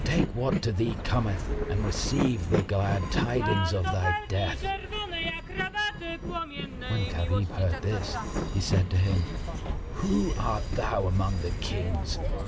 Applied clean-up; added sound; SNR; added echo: none; Train; 2 dB; none.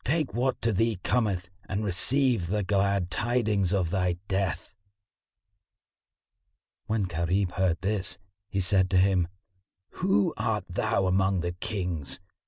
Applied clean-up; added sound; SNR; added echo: none; none; none; none.